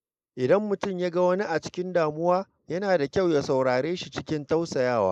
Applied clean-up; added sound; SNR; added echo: neural mask model Resemble Enhance denoiser.